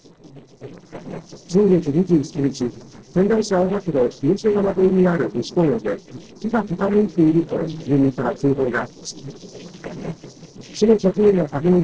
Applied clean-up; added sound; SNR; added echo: neural separator model SepFormer DNS4.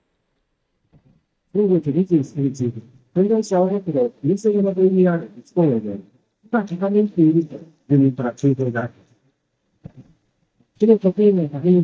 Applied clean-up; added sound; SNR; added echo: neural mask model DeepFilterNet 3.